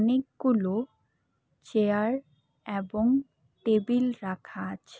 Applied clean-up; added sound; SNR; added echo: none; none; none; none.